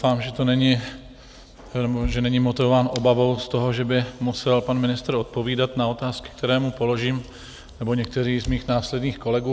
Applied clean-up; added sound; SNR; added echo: none; none; none; none.